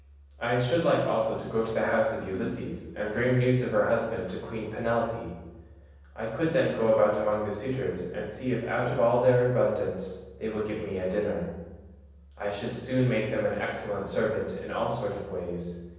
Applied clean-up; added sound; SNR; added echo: none; Ringtone; 15 dB; reverberation time 1.1 s.